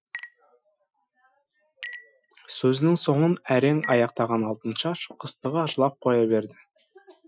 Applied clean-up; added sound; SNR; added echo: classical method Wiener filter.